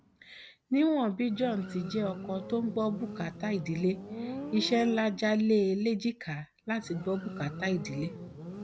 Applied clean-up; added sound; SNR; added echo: none; Motorcycle; 12 dB; none.